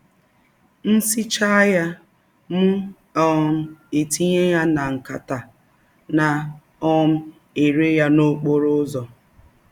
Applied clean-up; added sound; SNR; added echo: none; none; none; none.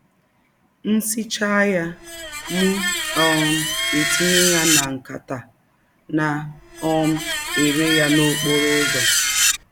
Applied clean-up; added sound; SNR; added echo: none; Screech; 0 dB; none.